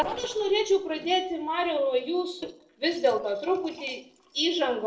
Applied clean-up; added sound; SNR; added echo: neural separator model SepFormer DNS4.